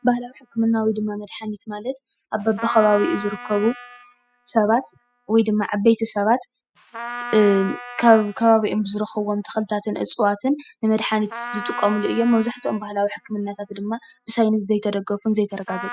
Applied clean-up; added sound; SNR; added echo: classical method spectral subtraction.